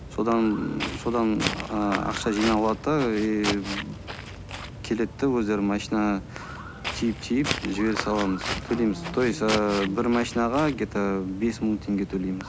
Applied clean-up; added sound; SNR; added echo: none; Walk, footsteps; 9 dB; none.